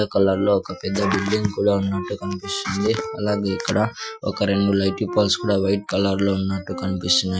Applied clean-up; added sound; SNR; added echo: classical method Wiener filter.